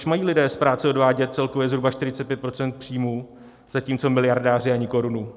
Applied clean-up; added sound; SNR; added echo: none; none; none; none.